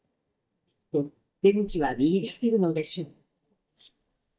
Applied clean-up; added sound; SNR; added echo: neural mask model DeepFilterNet 3.